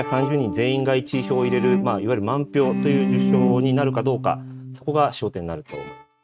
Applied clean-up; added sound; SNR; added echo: neural mask model RNNoise.